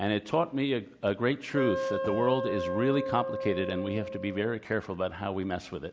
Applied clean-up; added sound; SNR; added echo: none; Wind instrument, woodwind instrument; 4 dB; none.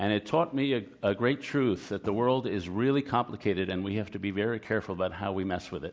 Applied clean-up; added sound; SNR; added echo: none; none; none; none.